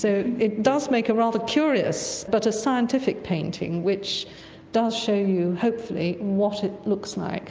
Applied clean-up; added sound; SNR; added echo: none; none; none; none.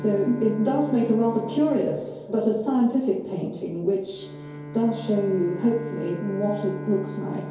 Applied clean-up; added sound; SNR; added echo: none; Bowed string instrument; 13 dB; reverberation time 2.4 s.